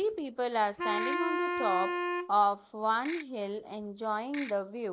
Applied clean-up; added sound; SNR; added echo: none; Ratchet, pawl / Percussion + Wind instrument, woodwind instrument; 3 dB; none.